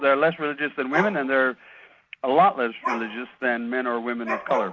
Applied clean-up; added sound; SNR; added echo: none; Dog; 11 dB; none.